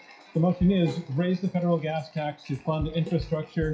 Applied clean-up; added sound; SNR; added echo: classical method WPE with log-MMSE.